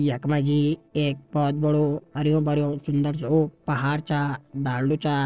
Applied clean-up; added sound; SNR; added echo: neural separator model SepFormer DNS4.